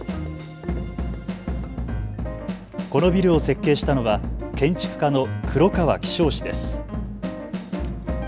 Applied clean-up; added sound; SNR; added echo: none; Drum / Drum kit; 5 dB; none.